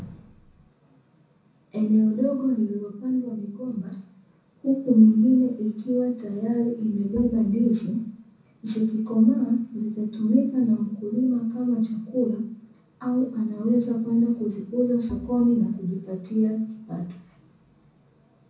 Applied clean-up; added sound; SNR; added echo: none; Bowed string instrument; 15 dB; reverberation time 0.6 s.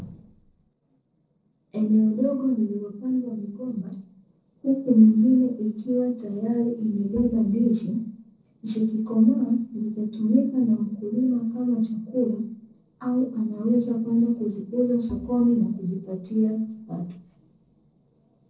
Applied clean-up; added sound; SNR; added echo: neural separator model SepFormer DNS4.